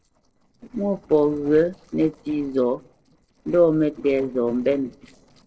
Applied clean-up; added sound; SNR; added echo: neural separator model SepFormer DNS4.